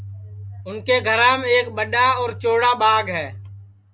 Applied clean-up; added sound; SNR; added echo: none; none; none; none.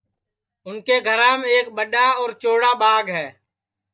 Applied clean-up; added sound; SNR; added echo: neural mask model DeepFilterNet 3.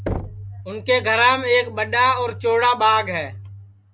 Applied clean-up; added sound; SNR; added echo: none; Knock; 14 dB; none.